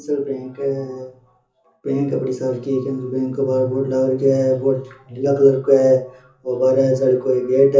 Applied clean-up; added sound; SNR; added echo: none; none; none; reverberation time 0.8 s.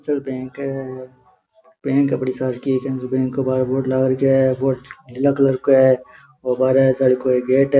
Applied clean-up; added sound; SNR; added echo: none; none; none; none.